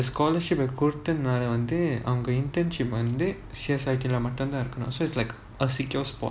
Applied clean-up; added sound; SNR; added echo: none; none; none; none.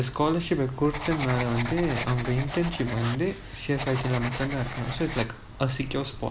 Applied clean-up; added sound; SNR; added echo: none; Writing; 8 dB; none.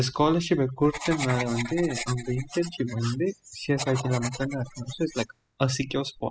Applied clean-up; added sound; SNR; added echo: classical method spectral subtraction.